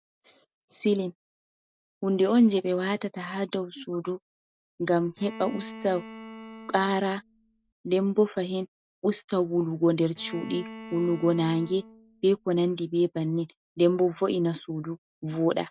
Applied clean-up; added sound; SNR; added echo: none; Bowed string instrument; 16 dB; none.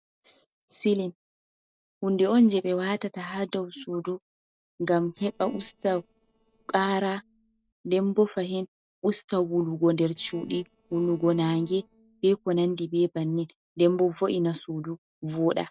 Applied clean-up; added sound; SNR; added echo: neural separator model SepFormer DNS4.